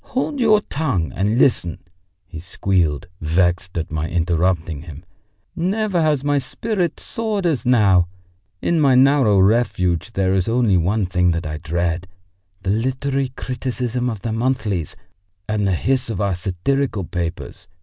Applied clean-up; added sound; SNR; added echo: none; none; none; none.